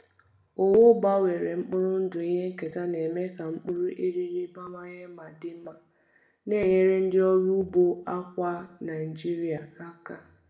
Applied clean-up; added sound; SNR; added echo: none; none; none; reverberation time 0.6 s.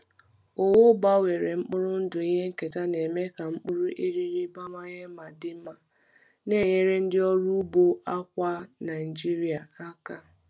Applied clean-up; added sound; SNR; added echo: none; none; none; none.